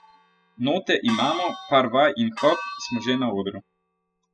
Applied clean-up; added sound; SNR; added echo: classical method spectral subtraction.